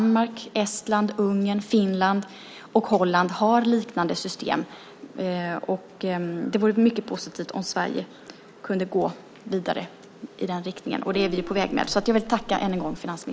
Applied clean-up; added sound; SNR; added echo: none; Gong; 13 dB; none.